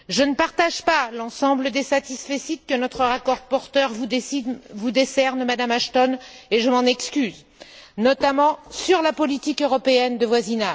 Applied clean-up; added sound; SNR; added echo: none; none; none; none.